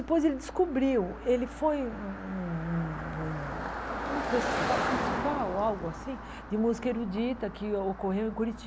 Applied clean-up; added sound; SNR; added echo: none; Car passing by; 5 dB; none.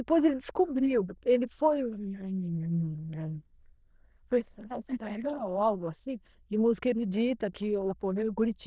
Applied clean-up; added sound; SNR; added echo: neural diffusion model UNIVERSE++.